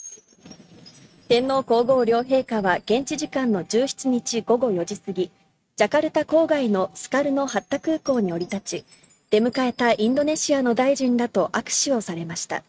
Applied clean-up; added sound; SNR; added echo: neural mask model RNNoise.